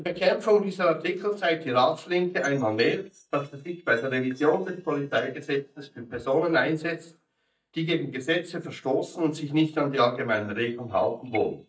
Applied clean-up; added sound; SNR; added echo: neural mask model DeepFilterNet 3.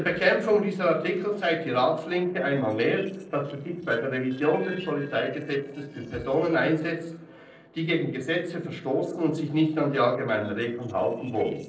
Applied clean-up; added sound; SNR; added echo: neural separator model SepFormer DNS4.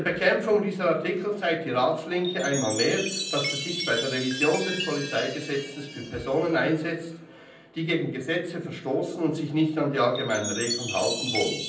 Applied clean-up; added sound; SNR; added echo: none; Chime; 9 dB; reverberation time 0.6 s.